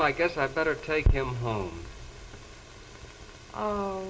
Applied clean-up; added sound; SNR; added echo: none; none; none; reverberation time 1.2 s.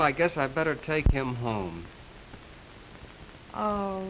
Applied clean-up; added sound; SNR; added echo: none; none; none; none.